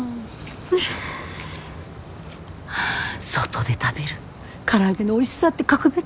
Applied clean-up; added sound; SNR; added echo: none; none; none; none.